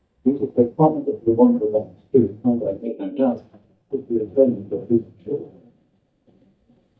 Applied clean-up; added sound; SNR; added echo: neural mask model DeepFilterNet 3.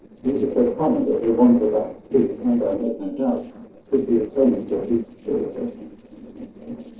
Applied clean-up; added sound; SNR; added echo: neural separator model SepFormer DNS4.